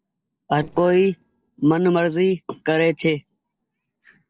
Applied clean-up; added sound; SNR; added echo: neural separator model SepFormer DNS4.